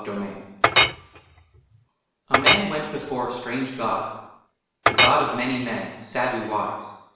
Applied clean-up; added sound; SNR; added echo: none; Chink, clink; -3 dB; reverberation time 0.9 s.